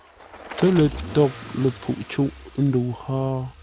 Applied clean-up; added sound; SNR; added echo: none; Bicycle + Engine starting / Accelerating, revving, vroom / Car; 14 dB; none.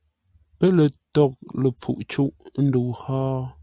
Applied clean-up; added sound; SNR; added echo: none; none; none; none.